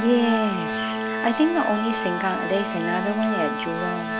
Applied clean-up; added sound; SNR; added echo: none; Organ; 3 dB; none.